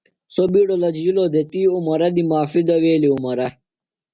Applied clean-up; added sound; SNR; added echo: none; none; none; none.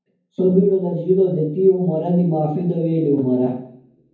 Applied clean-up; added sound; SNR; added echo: none; none; none; reverberation time 0.9 s.